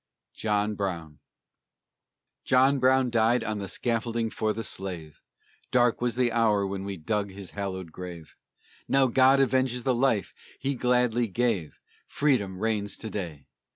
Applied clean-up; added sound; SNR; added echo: none; none; none; none.